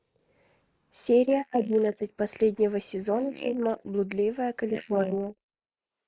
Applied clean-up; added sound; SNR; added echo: neural mask model Resemble Enhance denoiser.